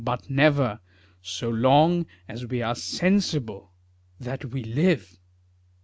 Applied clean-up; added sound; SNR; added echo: none; none; none; none.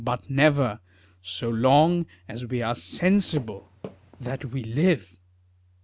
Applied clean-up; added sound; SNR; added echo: none; Walk, footsteps; 18 dB; none.